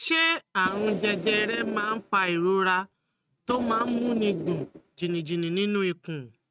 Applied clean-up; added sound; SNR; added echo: neural mask model RNNoise.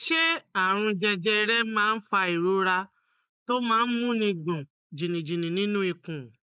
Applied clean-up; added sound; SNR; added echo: neural mask model Resemble Enhance denoiser.